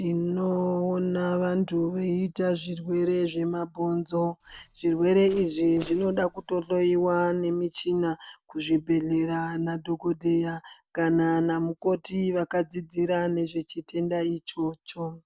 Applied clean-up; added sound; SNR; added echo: neural separator model SepFormer DNS4.